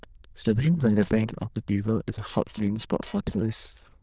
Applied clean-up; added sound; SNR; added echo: neural diffusion model UNIVERSE++.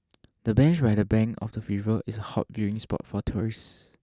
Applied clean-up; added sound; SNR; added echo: none; none; none; none.